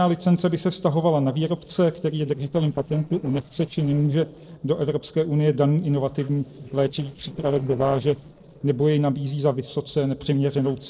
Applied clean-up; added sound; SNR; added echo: neural separator model SepFormer DNS4.